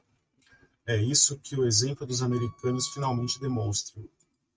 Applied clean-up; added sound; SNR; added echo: neural mask model RNNoise.